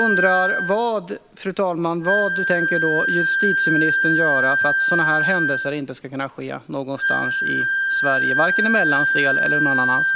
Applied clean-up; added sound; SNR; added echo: none; Wind instrument, woodwind instrument; -3 dB; none.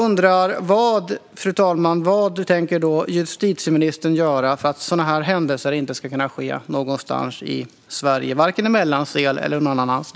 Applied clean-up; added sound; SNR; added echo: none; none; none; none.